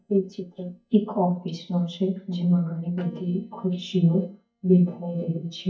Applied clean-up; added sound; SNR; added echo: neural mask model DeepFilterNet 3.